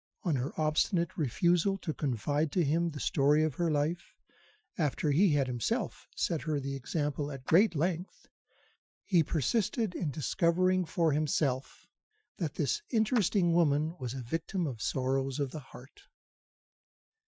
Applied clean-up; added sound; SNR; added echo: classical method Wiener filter.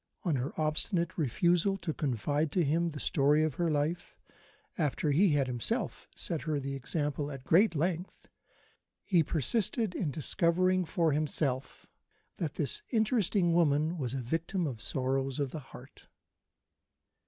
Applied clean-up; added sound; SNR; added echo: none; none; none; none.